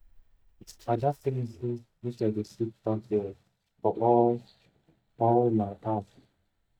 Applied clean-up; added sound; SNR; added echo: neural mask model DeepFilterNet 3.